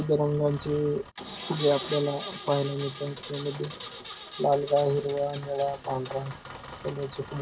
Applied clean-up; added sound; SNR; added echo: none; Engine; 12 dB; none.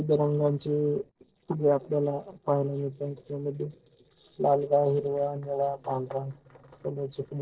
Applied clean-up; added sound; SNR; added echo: neural separator model SepFormer DNS4.